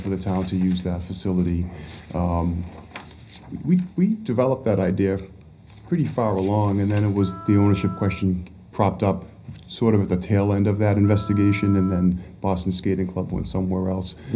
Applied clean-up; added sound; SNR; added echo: none; Wind instrument, woodwind instrument; 19 dB; reverberation time 0.5 s.